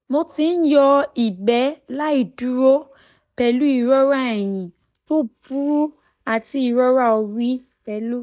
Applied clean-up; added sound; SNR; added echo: neural mask model DeepFilterNet 3.